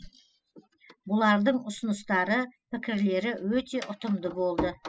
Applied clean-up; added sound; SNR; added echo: classical method spectral subtraction.